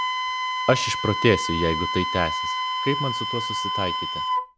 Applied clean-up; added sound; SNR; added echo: none; Wind instrument, woodwind instrument; 0 dB; none.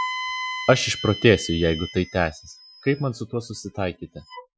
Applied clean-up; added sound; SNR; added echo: classical method Wiener filter.